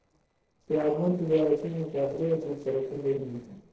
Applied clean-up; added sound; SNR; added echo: neural separator model SepFormer DNS4.